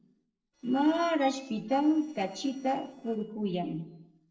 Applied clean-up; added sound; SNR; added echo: neural separator model SepFormer DNS4.